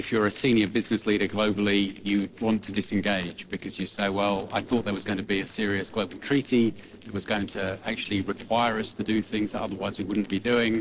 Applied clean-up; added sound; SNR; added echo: neural separator model SepFormer DNS4.